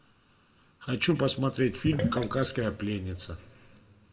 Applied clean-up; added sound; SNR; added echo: none; Sink (filling or washing); 6 dB; reverberation time 0.8 s.